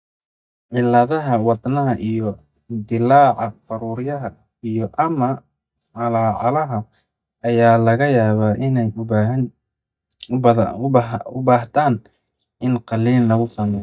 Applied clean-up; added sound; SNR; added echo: neural mask model DeepFilterNet 3.